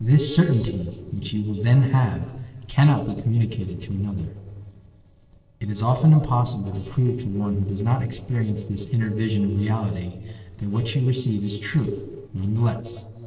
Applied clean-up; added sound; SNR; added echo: neural separator model SepFormer DNS4.